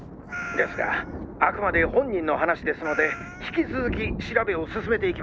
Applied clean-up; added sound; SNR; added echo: none; Meow + Thunder; 8 dB; none.